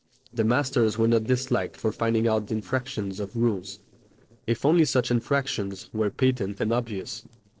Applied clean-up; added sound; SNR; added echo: neural separator model SepFormer DNS4.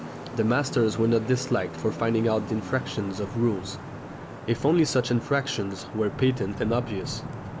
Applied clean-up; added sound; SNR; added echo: none; Traffic noise, roadway noise / Vehicle horn, car horn, honking; 10 dB; none.